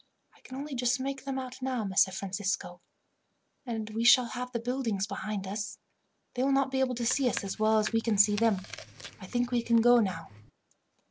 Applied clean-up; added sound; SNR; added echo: none; Chewing, mastication; 15 dB; none.